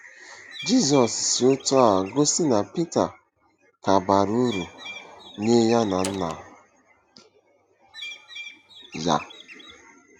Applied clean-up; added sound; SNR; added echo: none; Door + Bird; 16 dB; none.